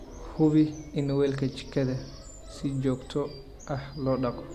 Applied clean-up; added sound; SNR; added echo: none; Bird vocalization, bird call, bird song; 17 dB; none.